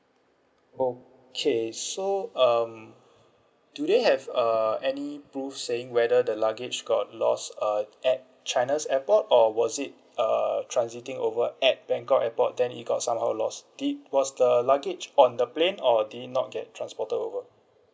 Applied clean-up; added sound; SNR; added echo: none; none; none; none.